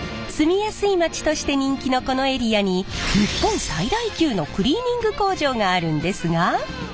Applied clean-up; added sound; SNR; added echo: none; none; none; none.